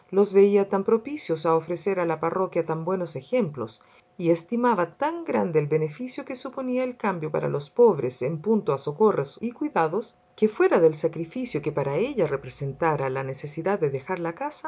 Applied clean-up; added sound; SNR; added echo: none; none; none; none.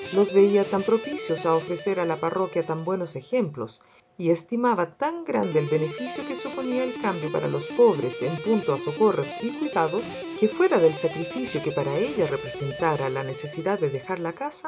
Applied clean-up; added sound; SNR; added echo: none; Guitar; 11 dB; none.